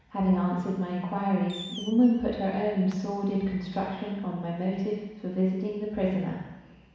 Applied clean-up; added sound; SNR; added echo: none; Fireworks; 18 dB; reverberation time 1.1 s.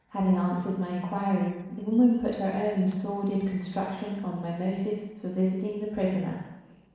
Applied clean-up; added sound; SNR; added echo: neural separator model SepFormer DNS4.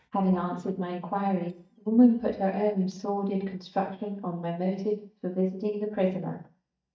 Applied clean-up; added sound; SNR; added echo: neural mask model DeepFilterNet 3.